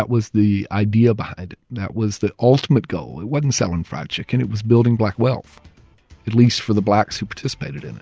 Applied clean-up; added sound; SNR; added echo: none; none; none; none.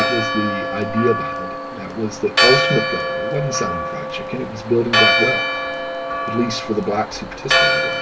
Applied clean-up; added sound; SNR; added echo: none; Church bell; -3 dB; reverberation time 0.2 s.